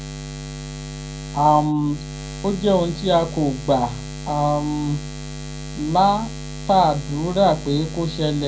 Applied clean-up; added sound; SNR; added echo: none; Buzz; 10 dB; reverberation time 0.2 s.